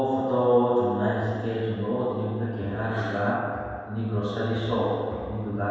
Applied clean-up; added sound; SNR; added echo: none; Breathing; 17 dB; reverberation time 1.9 s.